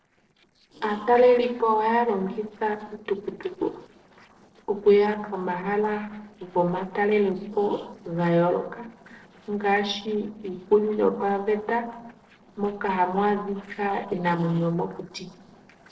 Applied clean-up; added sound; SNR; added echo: neural separator model SepFormer DNS4.